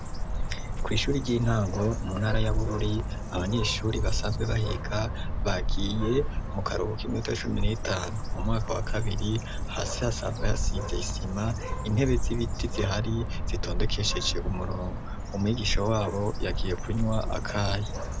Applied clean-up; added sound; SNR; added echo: none; Bird; -1 dB; none.